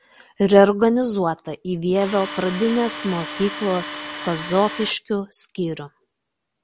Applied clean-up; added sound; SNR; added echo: none; Tools; 10 dB; none.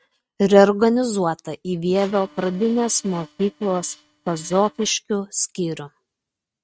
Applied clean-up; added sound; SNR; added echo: neural mask model RNNoise.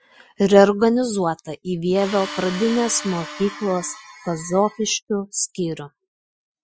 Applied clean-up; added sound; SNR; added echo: classical method Wiener filter.